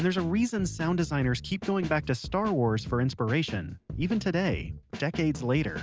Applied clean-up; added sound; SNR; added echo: none; none; none; none.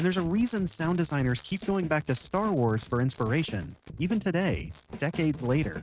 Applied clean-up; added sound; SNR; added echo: neural mask model RNNoise.